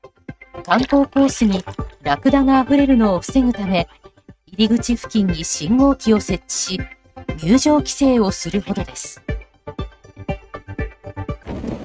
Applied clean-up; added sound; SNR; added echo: neural mask model RNNoise.